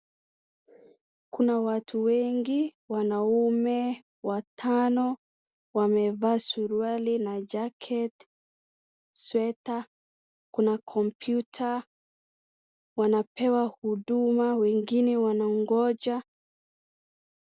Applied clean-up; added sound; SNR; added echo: none; none; none; none.